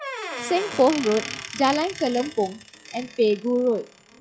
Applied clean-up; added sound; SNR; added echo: classical method log-MMSE.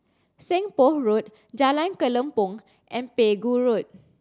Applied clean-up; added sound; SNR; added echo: none; none; none; none.